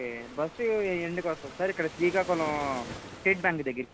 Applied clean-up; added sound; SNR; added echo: none; Waves, surf; 14 dB; none.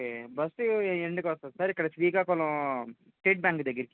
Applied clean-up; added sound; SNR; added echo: none; none; none; none.